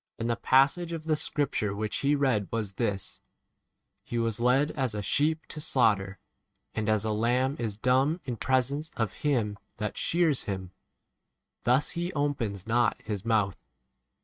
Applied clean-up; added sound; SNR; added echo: neural mask model RNNoise.